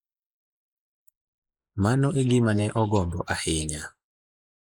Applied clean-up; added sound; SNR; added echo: neural mask model Resemble Enhance denoiser.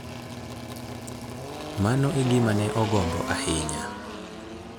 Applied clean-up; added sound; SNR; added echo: none; Engine; 6 dB; none.